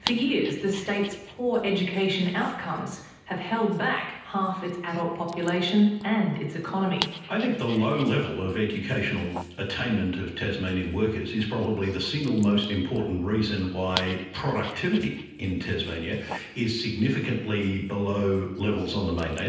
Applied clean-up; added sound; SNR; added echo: none; Dog; 16 dB; reverberation time 0.9 s.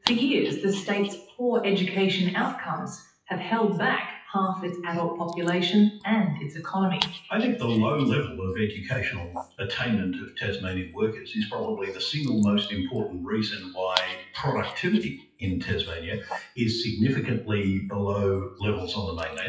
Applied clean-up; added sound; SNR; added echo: classical method WPE with log-MMSE.